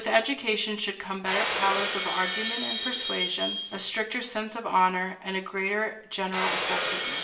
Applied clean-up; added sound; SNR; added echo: none; Shatter; 1 dB; reverberation time 1.4 s.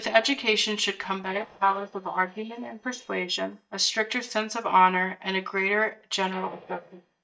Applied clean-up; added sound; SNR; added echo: neural mask model DeepFilterNet 3.